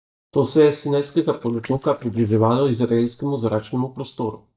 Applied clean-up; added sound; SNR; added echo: neural mask model DeepFilterNet 3.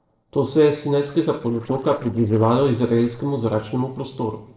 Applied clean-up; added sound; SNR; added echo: neural separator model SepFormer DNS4.